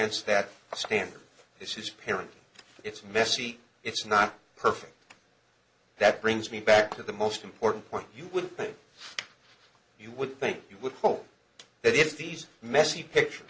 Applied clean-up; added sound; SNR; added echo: none; none; none; none.